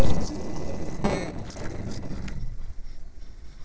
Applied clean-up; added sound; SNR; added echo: neural separator model SepFormer DNS4.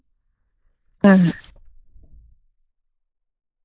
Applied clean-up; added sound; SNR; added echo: neural mask model Resemble Enhance denoiser.